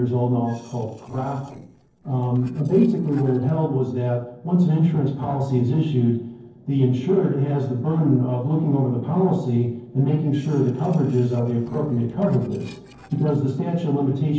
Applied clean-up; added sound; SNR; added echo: neural separator model SepFormer DNS4.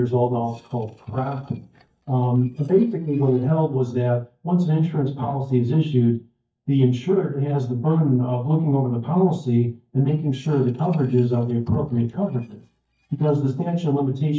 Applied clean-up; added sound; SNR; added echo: neural mask model DeepFilterNet 3.